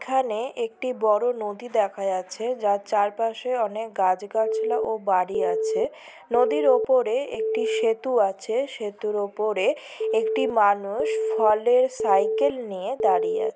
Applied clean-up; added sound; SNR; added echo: none; Telephone; 3 dB; none.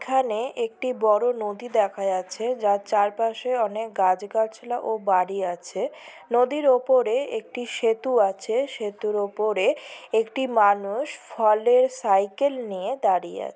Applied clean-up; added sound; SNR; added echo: none; none; none; none.